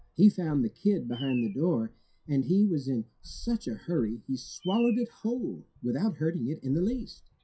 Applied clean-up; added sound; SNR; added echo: classical method WPE with log-MMSE.